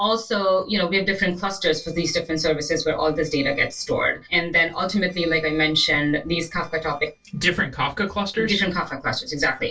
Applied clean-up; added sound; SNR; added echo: neural separator model SepFormer DNS4.